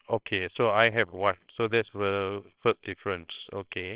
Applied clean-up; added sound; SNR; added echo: neural separator model SepFormer WHAMR!.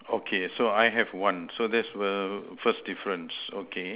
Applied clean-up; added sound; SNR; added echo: none; none; none; none.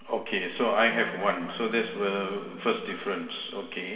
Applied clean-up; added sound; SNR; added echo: none; Wind instrument, woodwind instrument; 18 dB; reverberation time 2.1 s.